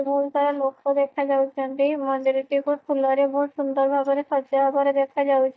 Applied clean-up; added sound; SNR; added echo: neural mask model DeepFilterNet 3.